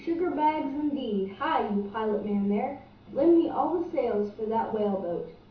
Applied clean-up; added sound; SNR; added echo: none; none; none; reverberation time 0.8 s.